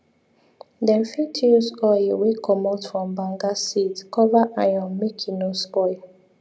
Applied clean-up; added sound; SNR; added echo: none; none; none; none.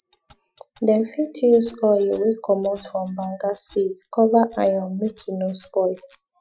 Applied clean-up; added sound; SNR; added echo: classical method Wiener filter.